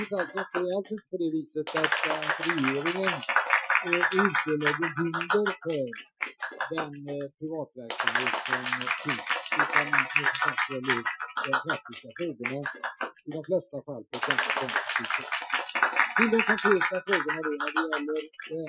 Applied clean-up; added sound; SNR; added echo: classical method Wiener filter.